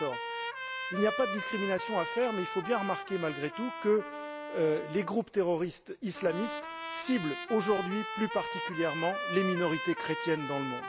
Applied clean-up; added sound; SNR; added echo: none; Trumpet; 6 dB; none.